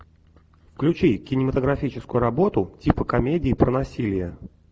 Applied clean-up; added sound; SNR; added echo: none; none; none; none.